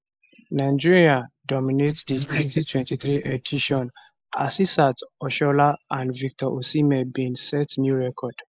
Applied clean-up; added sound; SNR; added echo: neural mask model Resemble Enhance denoiser.